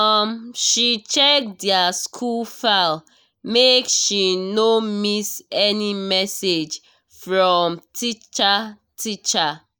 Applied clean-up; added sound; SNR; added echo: neural mask model Resemble Enhance denoiser.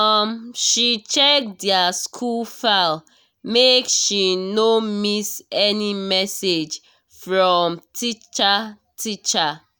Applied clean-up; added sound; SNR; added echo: none; none; none; none.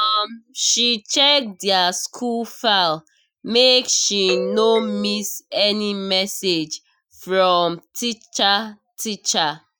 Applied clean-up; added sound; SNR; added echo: classical method Wiener filter.